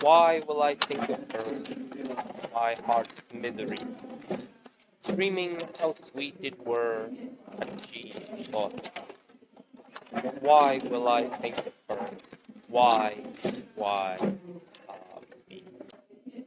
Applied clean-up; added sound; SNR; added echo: neural mask model RNNoise.